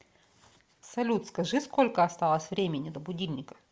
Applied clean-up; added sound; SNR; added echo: none; none; none; none.